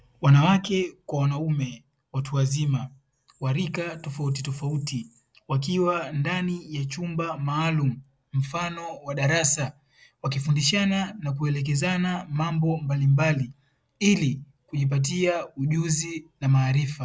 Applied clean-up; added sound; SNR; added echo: none; none; none; none.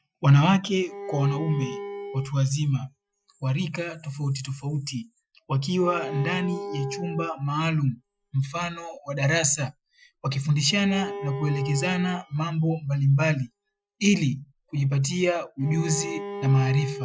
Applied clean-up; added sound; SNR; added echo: classical method Wiener filter.